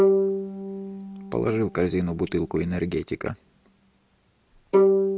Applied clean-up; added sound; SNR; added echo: none; Bowed string instrument; -3 dB; none.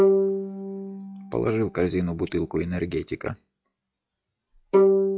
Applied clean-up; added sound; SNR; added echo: classical method log-MMSE.